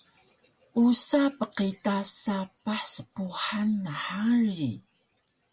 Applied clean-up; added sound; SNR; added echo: none; none; none; none.